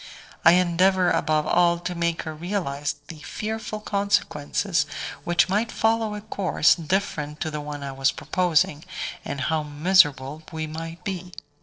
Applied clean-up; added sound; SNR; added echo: neural separator model SepFormer DNS4.